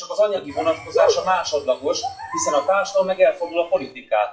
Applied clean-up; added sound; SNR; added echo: classical method WPE with log-MMSE.